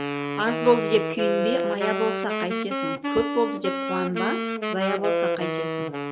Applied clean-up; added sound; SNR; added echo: none; Wind instrument, woodwind instrument; 0 dB; none.